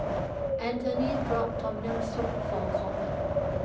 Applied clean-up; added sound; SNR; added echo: none; Wind; -4 dB; reverberation time 0.6 s.